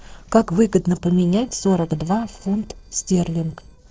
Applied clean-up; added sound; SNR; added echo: neural separator model SepFormer DNS4.